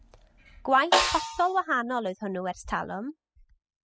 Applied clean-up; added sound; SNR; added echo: classical method spectral subtraction.